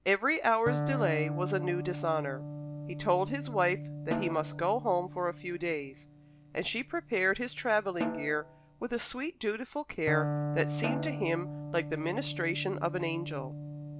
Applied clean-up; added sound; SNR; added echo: none; Snare drum + Electric guitar; 5 dB; none.